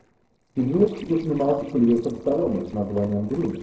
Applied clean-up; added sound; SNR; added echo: neural separator model SepFormer DNS4.